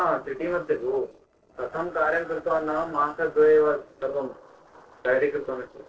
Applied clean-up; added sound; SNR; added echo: neural separator model SepFormer DNS4.